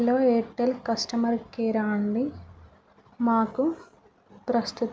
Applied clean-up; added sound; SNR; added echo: none; none; none; none.